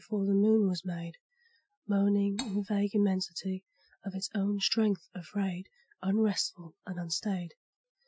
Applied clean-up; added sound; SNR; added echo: classical method Wiener filter.